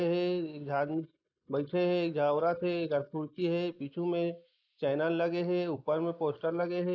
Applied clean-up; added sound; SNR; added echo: neural mask model Resemble Enhance denoiser.